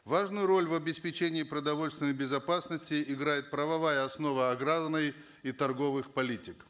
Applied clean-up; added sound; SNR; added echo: neural mask model Resemble Enhance denoiser.